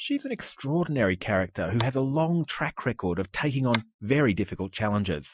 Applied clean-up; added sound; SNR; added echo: classical method Wiener filter.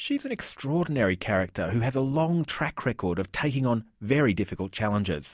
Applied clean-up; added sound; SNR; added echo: none; none; none; none.